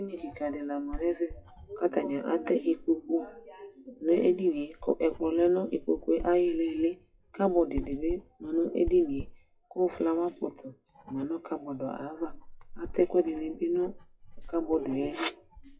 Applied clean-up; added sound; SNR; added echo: classical method WPE with log-MMSE.